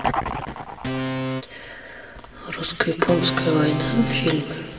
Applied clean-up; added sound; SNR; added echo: none; Organ; 5 dB; reverberation time 2.3 s.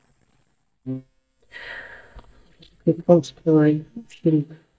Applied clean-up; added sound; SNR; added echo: neural mask model DeepFilterNet 3.